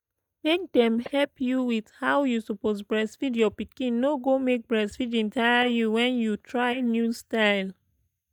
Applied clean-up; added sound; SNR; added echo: neural mask model DeepFilterNet 3.